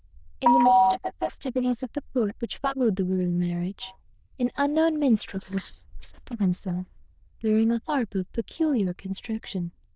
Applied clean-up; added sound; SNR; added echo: neural diffusion model UNIVERSE++.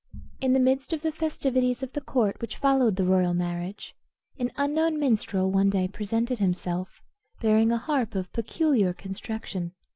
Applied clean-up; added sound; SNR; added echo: none; none; none; none.